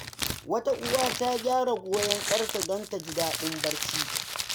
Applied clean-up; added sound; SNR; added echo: none; Crumpling, crinkling; 3 dB; none.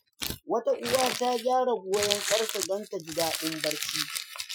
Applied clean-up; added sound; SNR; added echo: classical method Wiener filter.